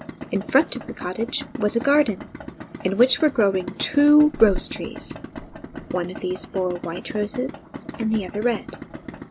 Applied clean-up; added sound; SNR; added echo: none; Idling; 13 dB; none.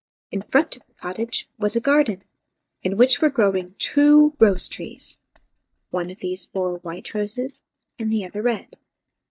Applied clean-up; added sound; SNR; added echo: neural mask model DeepFilterNet 3.